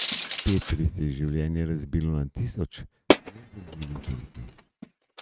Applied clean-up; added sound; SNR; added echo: neural mask model RNNoise.